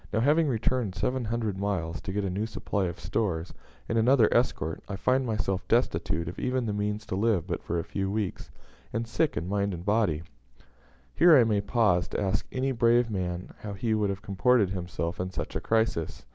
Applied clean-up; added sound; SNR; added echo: none; none; none; none.